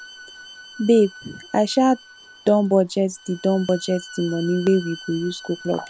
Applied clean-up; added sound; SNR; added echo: none; Bowed string instrument; 19 dB; none.